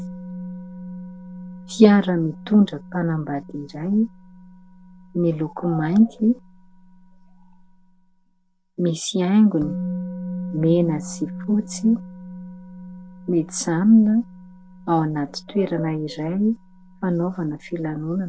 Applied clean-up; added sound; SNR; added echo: none; Musical instrument; 14 dB; none.